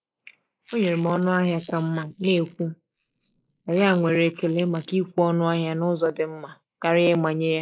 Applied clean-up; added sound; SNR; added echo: neural mask model Resemble Enhance denoiser.